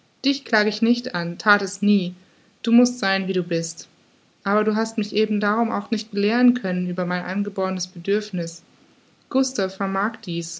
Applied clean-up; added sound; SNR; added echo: none; none; none; none.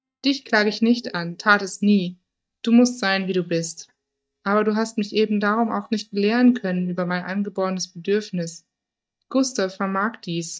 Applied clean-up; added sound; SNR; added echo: neural mask model DeepFilterNet 3.